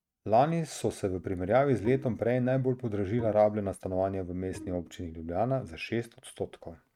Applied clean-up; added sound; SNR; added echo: neural mask model RNNoise.